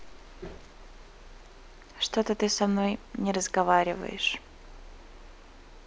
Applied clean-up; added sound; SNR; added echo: none; none; none; none.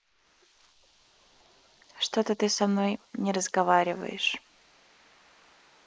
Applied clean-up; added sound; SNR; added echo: neural mask model Resemble Enhance denoiser.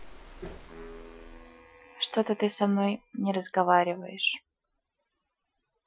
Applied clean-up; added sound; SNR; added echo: classical method Wiener filter.